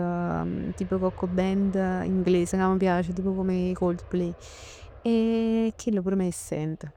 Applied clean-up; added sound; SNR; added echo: none; Aircraft; 18 dB; none.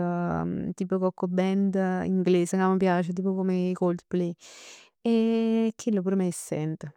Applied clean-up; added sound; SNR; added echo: none; none; none; none.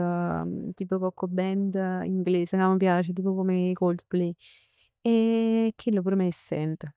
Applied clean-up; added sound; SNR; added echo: neural mask model DeepFilterNet 3.